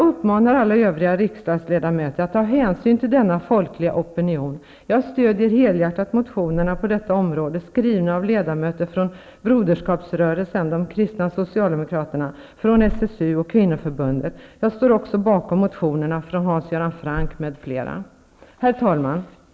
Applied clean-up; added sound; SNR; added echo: none; none; none; none.